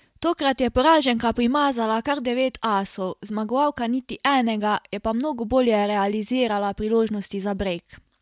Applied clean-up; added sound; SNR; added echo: none; none; none; none.